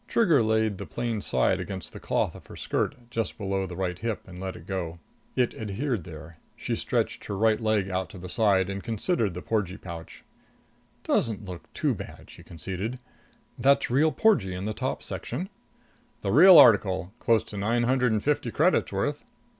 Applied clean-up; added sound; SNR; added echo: none; none; none; none.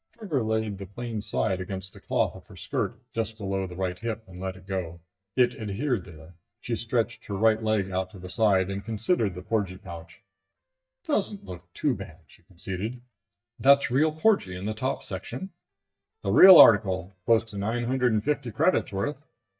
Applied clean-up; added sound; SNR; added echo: neural mask model DeepFilterNet 3.